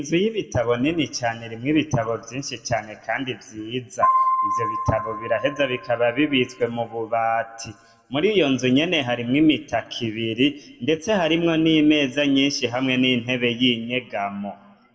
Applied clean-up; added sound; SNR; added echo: none; Piano; 4 dB; reverberation time 1.1 s.